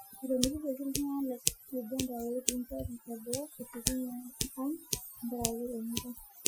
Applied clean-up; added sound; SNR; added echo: classical method Wiener filter.